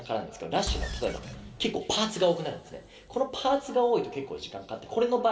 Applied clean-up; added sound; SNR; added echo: none; Engine; 6 dB; reverberation time 2.7 s.